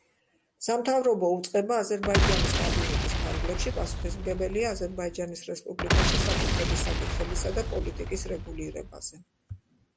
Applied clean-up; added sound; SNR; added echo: none; Boom; -3 dB; none.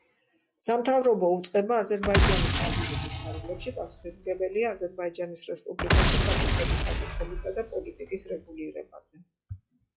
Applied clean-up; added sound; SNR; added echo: classical method log-MMSE.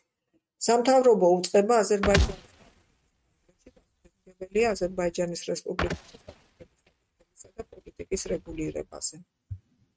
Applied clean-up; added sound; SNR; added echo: neural mask model RNNoise.